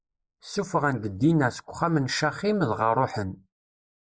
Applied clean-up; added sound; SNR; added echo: neural mask model Resemble Enhance denoiser.